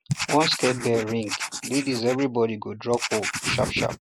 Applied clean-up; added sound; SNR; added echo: neural mask model Resemble Enhance denoiser.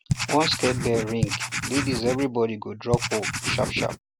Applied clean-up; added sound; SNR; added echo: none; Writing; 2 dB; none.